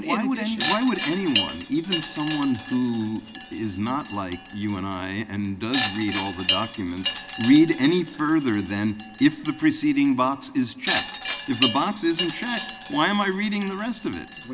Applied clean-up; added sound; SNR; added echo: none; Wind chime; 8 dB; none.